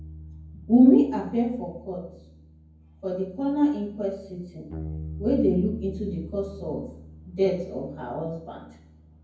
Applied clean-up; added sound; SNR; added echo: none; Bass guitar; 15 dB; reverberation time 0.9 s.